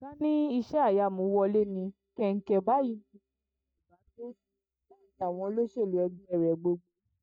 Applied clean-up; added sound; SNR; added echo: neural mask model DeepFilterNet 3.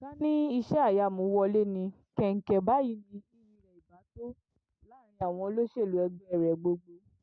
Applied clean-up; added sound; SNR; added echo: none; none; none; none.